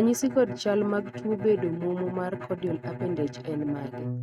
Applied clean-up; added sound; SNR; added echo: neural mask model RNNoise.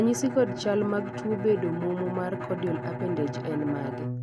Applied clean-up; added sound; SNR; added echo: none; Bowed string instrument; 6 dB; none.